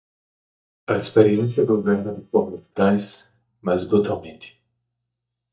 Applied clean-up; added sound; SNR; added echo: neural mask model DeepFilterNet 3.